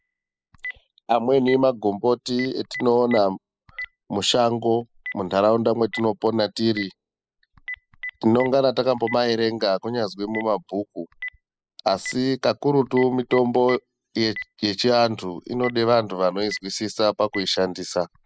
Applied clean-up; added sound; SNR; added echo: classical method spectral subtraction.